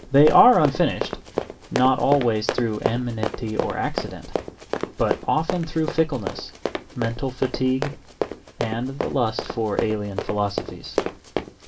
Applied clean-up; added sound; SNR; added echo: none; Run; 7 dB; reverberation time 0.2 s.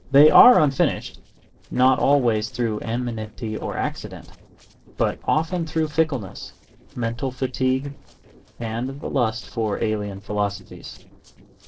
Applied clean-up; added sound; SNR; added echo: neural separator model SepFormer DNS4.